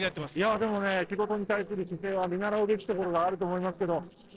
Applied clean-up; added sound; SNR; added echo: neural separator model SepFormer DNS4.